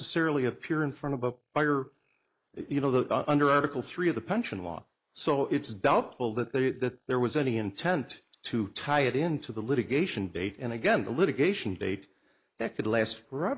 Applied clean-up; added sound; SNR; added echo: neural mask model Resemble Enhance denoiser.